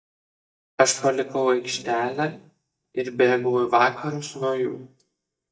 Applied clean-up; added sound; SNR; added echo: neural mask model DeepFilterNet 3.